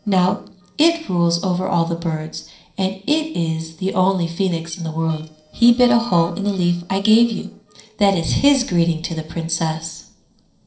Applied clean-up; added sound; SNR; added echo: neural separator model SepFormer DNS4.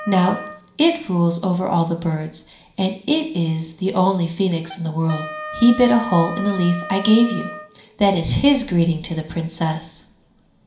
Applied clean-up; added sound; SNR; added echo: none; Wind instrument, woodwind instrument; 16 dB; reverberation time 0.5 s.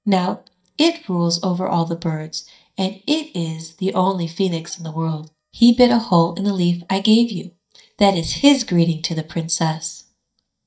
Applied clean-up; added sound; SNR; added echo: neural mask model DeepFilterNet 3.